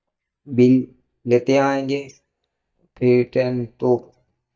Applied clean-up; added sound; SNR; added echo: neural mask model DeepFilterNet 3.